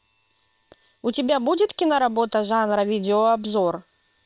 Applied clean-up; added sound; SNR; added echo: neural separator model SepFormer WHAM!.